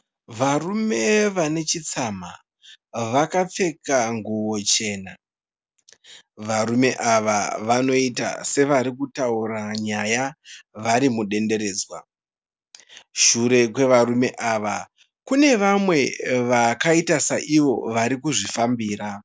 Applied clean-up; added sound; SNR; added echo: none; none; none; none.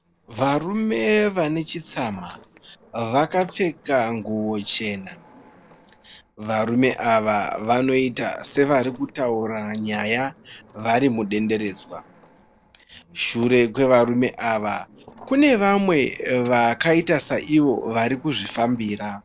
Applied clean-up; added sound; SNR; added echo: neural separator model SepFormer DNS4.